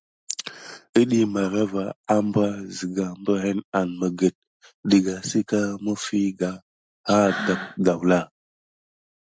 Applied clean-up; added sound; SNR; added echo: neural mask model RNNoise.